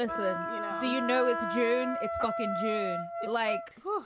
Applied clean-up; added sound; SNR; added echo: none; Wind instrument, woodwind instrument; 2 dB; none.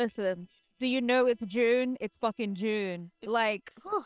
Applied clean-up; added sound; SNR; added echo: neural separator model SepFormer WHAM!.